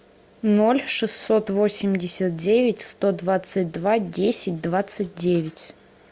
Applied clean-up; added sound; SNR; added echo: none; none; none; none.